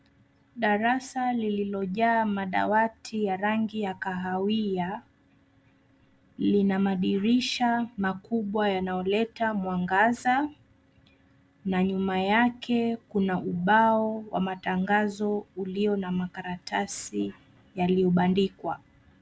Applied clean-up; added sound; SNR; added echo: none; none; none; none.